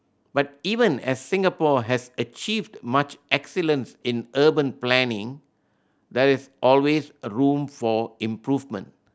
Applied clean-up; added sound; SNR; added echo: none; none; none; none.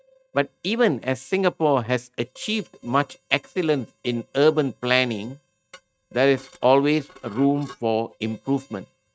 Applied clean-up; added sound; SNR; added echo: neural mask model RNNoise.